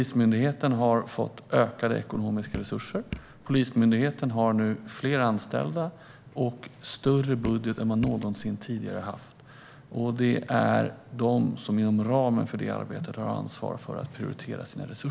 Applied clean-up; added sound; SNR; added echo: none; Drip; 13 dB; none.